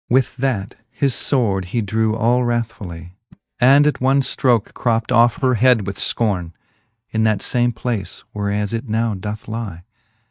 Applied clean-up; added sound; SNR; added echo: neural mask model DeepFilterNet 3.